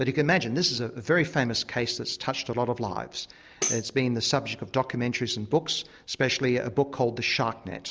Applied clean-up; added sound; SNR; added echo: none; Tambourine; 8 dB; none.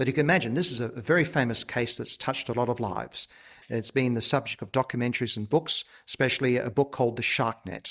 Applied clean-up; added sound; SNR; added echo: neural mask model DeepFilterNet 3.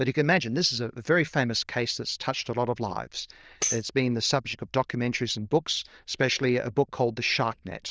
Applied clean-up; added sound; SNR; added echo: neural diffusion model UNIVERSE++.